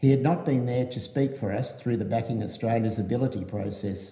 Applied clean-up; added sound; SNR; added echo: none; none; none; reverberation time 0.9 s.